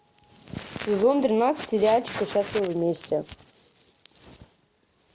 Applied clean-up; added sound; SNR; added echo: none; none; none; none.